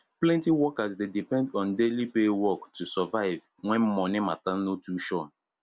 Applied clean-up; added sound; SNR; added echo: none; none; none; none.